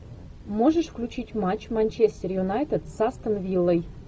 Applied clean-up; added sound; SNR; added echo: none; none; none; none.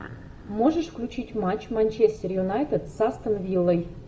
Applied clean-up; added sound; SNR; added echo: none; none; none; reverberation time 1.7 s.